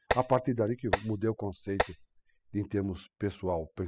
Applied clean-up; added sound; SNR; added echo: classical method spectral subtraction.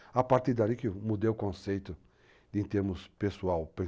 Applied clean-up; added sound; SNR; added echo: none; none; none; none.